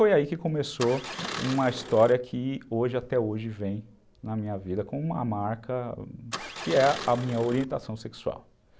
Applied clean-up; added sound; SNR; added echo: none; Engine starting; 10 dB; none.